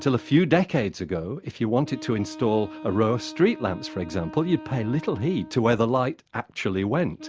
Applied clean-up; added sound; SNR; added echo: none; Wind instrument, woodwind instrument; 18 dB; none.